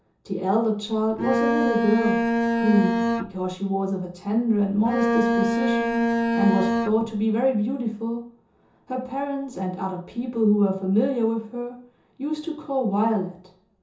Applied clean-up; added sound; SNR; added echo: none; Bowed string instrument; -2 dB; reverberation time 0.6 s.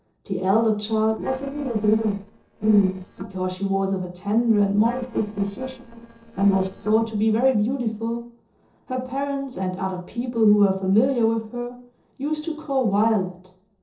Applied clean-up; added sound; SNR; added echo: neural separator model SepFormer DNS4.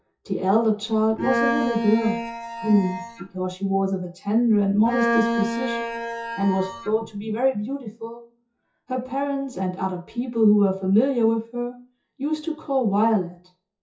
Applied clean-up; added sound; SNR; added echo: classical method WPE with log-MMSE.